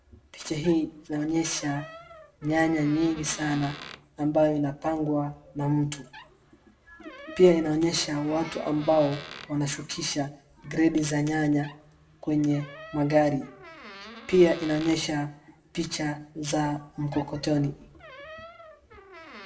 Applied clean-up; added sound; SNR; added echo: none; Door; 20 dB; reverberation time 0.3 s.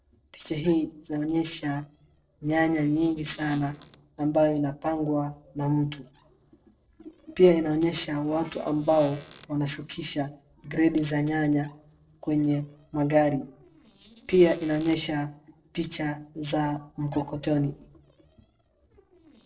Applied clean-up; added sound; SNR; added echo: neural separator model SepFormer DNS4.